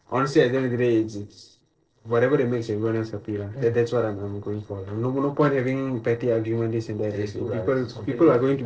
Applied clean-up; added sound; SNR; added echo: neural separator model SepFormer DNS4.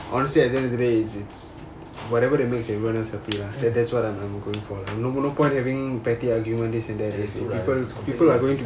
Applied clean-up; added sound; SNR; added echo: none; none; none; none.